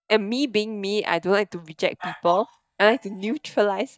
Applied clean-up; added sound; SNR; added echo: neural mask model DeepFilterNet 3.